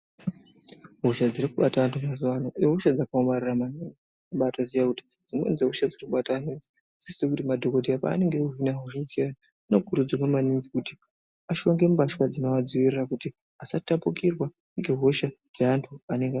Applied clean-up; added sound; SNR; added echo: none; none; none; none.